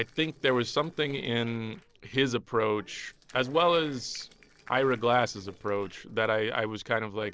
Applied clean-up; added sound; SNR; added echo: neural separator model SepFormer DNS4.